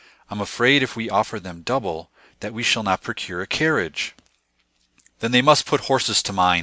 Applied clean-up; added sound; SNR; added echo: none; none; none; none.